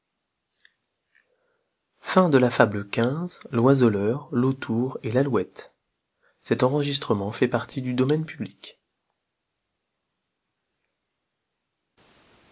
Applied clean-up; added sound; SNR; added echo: none; none; none; none.